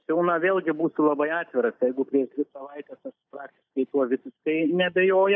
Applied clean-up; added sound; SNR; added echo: neural mask model DeepFilterNet 3.